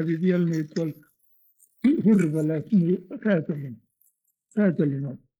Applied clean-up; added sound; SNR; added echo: neural mask model Resemble Enhance denoiser.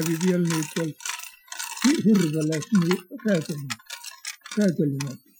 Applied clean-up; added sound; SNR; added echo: classical method Wiener filter.